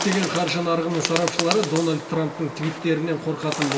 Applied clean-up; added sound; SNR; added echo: none; Bird; 6 dB; reverberation time 1.1 s.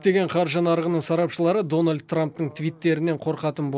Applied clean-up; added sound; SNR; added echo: none; none; none; none.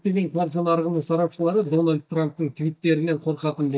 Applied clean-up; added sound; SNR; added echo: neural mask model DeepFilterNet 3.